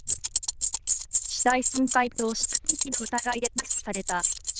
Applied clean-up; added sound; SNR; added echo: neural diffusion model UNIVERSE++.